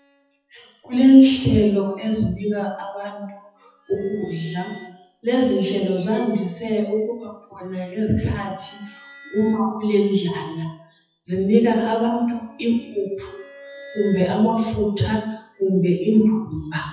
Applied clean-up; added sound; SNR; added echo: classical method WPE with log-MMSE.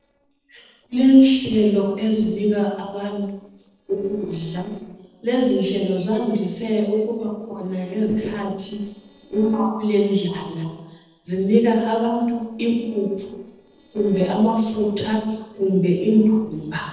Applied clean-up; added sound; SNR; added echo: neural separator model SepFormer DNS4.